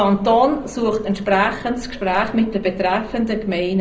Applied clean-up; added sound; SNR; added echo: none; Chatter; 19 dB; reverberation time 0.5 s.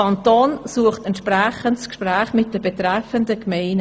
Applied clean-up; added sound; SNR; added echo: none; none; none; none.